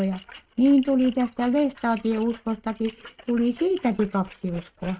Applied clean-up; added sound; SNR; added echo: neural mask model RNNoise.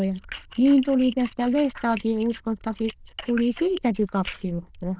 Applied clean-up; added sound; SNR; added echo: neural diffusion model UNIVERSE++.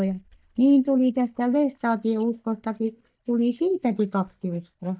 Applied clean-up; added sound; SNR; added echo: neural mask model DeepFilterNet 3.